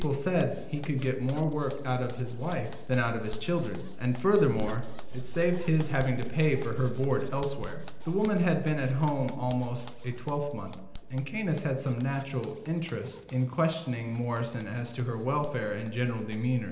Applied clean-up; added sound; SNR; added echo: none; Zipper (clothing); 7 dB; reverberation time 0.9 s.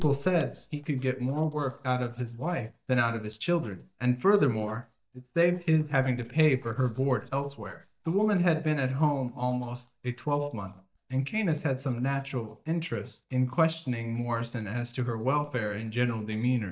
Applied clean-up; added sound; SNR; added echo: neural mask model DeepFilterNet 3.